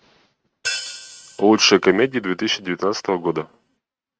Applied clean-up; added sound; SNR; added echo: neural mask model RNNoise.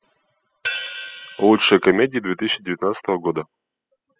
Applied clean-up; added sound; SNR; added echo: classical method spectral subtraction.